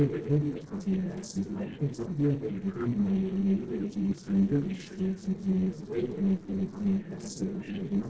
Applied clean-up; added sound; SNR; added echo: neural separator model SepFormer DNS4.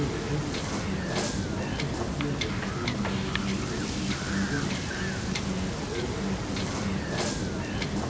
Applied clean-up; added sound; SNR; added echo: none; Wind / Boat, Water vehicle; -3 dB; reverberation time 0.8 s.